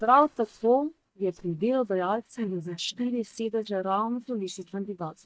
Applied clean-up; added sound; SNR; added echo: neural mask model DeepFilterNet 3.